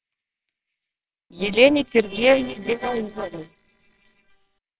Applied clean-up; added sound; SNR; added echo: neural separator model SepFormer WHAMR!.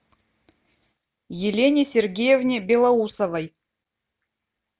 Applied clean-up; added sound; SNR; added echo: none; none; none; none.